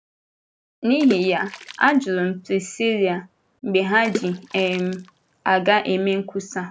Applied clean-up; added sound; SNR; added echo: none; Water / Splash, splatter; 14 dB; none.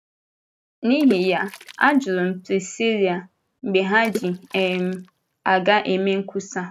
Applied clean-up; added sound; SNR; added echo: neural mask model RNNoise.